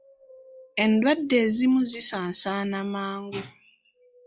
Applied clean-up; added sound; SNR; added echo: classical method log-MMSE.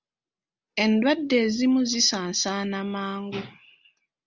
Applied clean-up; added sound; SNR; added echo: none; none; none; none.